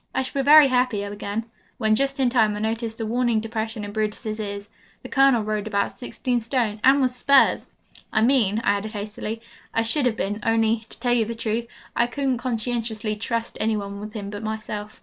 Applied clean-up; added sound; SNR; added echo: neural separator model SepFormer DNS4.